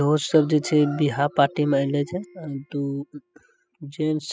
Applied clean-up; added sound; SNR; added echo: classical method spectral subtraction.